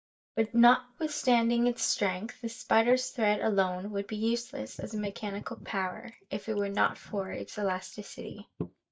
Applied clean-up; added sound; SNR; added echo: neural mask model DeepFilterNet 3.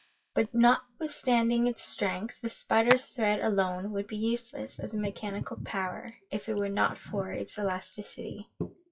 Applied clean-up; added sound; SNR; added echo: classical method WPE with log-MMSE.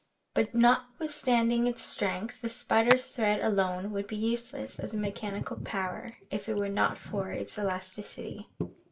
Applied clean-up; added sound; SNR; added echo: none; Hands; 12 dB; reverberation time 0.2 s.